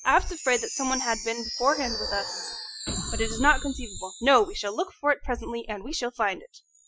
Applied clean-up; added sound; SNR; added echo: classical method Wiener filter.